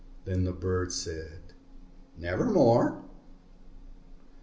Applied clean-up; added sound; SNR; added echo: none; none; none; none.